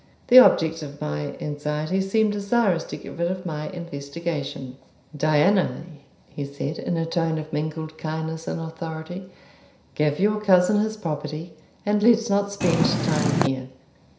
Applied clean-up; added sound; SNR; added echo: none; Purr; -2 dB; reverberation time 0.5 s.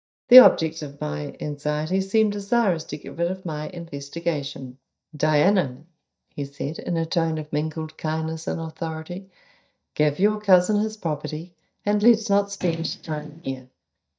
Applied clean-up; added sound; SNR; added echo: neural mask model DeepFilterNet 3.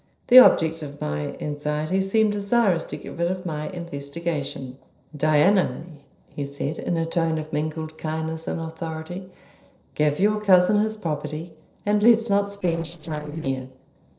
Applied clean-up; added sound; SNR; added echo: neural separator model SepFormer DNS4.